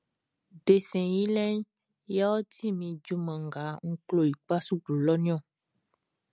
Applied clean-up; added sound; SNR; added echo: none; none; none; none.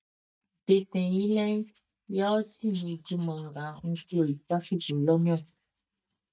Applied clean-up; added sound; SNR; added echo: neural mask model DeepFilterNet 3.